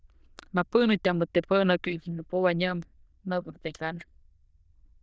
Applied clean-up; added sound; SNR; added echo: neural diffusion model UNIVERSE++.